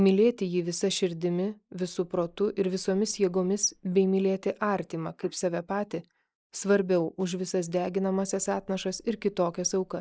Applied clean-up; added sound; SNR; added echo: neural mask model Resemble Enhance denoiser.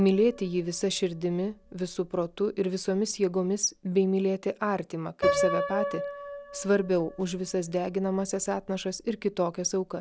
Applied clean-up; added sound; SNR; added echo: none; Piano; 8 dB; none.